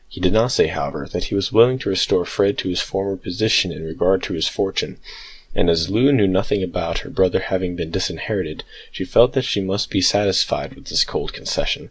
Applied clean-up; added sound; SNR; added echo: none; none; none; none.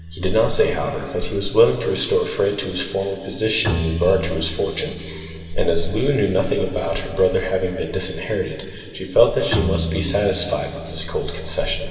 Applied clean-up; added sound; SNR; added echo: none; Bowed string instrument; 11 dB; reverberation time 2.5 s.